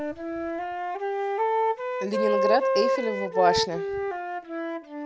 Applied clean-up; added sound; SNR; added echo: none; Wind instrument, woodwind instrument; -3 dB; none.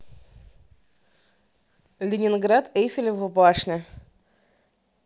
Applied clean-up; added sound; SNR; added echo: none; none; none; none.